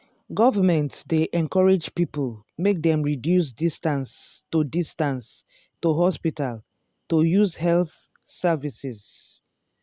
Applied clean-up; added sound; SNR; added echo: none; none; none; none.